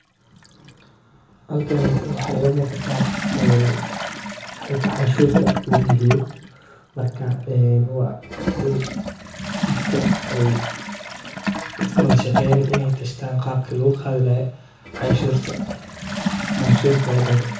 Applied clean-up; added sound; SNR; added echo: none; Toilet flush / Gurgling; 4 dB; reverberation time 0.7 s.